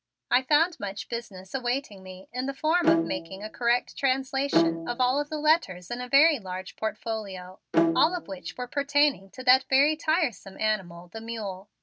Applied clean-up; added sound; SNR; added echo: none; Bowed string instrument; 1 dB; none.